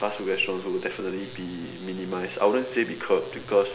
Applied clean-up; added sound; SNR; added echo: none; none; none; none.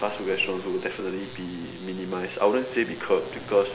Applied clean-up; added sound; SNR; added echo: none; Ocean; 19 dB; none.